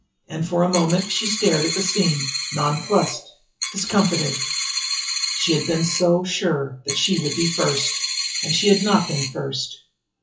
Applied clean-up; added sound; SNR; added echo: classical method WPE with log-MMSE.